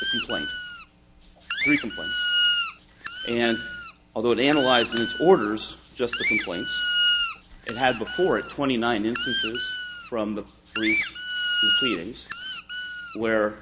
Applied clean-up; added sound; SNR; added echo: none; Squeak; -2 dB; none.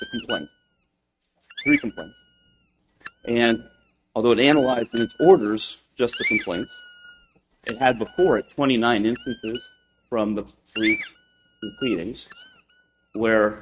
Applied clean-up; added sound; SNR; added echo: neural mask model RNNoise.